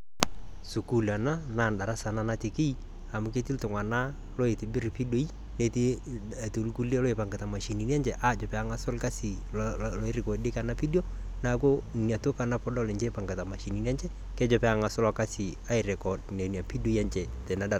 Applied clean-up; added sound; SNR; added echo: none; none; none; none.